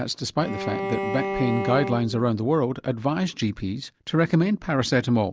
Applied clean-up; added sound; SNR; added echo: none; Bowed string instrument; 6 dB; none.